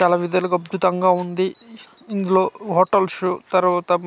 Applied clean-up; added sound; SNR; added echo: none; none; none; none.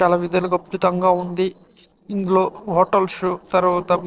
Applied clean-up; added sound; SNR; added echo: neural separator model SepFormer DNS4.